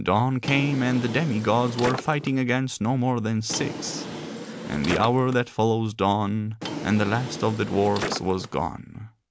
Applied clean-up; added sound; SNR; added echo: none; Drawer open or close; 10 dB; none.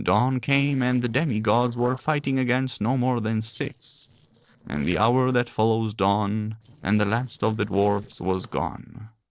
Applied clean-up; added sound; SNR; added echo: neural separator model SepFormer DNS4.